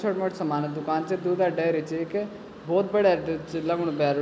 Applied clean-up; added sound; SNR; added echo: none; none; none; none.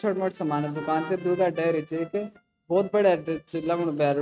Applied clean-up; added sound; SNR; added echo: neural mask model RNNoise.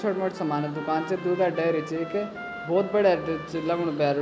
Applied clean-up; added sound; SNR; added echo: none; Trumpet; 15 dB; none.